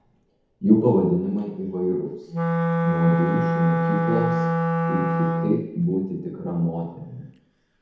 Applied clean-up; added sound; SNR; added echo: none; Wind instrument, woodwind instrument; 0 dB; reverberation time 1.0 s.